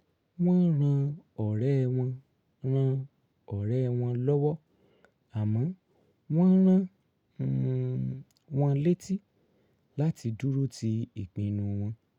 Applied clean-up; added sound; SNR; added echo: none; none; none; none.